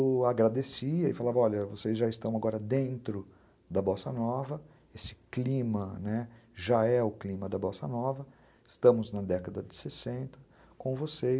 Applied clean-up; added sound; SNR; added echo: none; none; none; none.